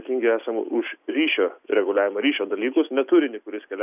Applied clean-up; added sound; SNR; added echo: none; none; none; none.